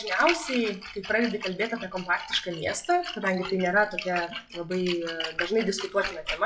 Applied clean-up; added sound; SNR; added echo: classical method WPE with log-MMSE.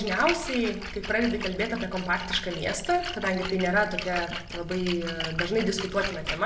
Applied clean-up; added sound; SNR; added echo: none; Splash, splatter; 8 dB; reverberation time 0.4 s.